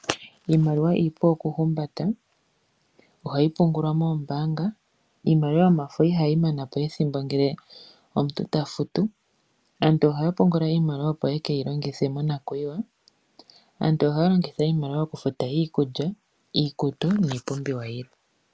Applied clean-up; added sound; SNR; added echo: none; none; none; none.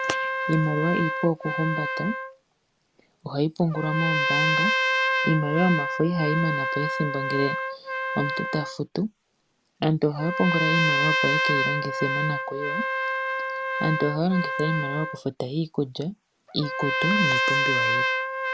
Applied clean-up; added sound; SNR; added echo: none; Trumpet; 0 dB; none.